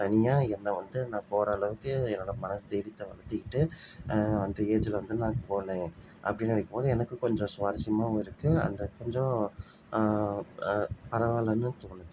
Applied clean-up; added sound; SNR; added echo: none; none; none; none.